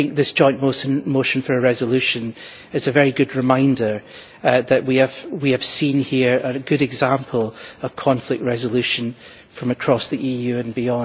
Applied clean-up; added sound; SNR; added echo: none; none; none; none.